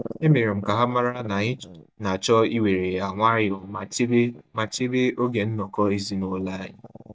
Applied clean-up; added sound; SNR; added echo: neural mask model DeepFilterNet 3.